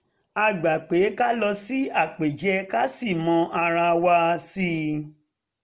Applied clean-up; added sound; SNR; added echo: none; none; none; none.